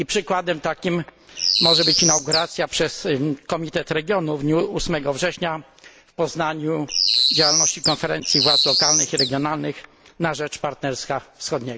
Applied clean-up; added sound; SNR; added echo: none; Bird; -4 dB; none.